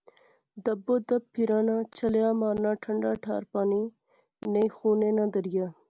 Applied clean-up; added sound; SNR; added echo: none; none; none; none.